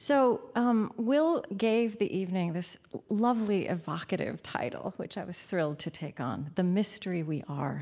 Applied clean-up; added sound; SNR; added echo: none; none; none; none.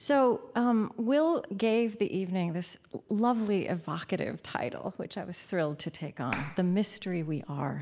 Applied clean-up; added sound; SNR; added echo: none; Clapping; 13 dB; none.